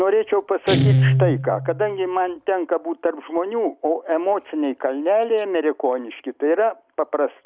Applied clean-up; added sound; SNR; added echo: none; Guitar; 5 dB; none.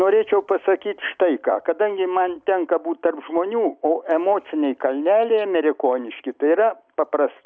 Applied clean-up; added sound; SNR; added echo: none; none; none; none.